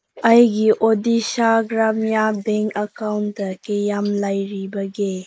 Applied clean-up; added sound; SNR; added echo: neural mask model Resemble Enhance denoiser.